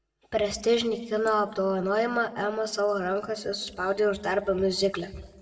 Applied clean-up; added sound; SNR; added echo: none; none; none; reverberation time 1.3 s.